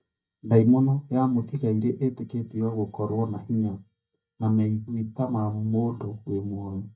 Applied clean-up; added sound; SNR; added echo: neural mask model DeepFilterNet 3.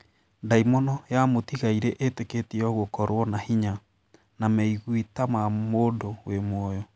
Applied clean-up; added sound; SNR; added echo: none; none; none; none.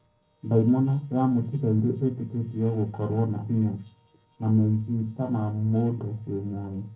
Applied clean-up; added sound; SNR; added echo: neural separator model SepFormer DNS4.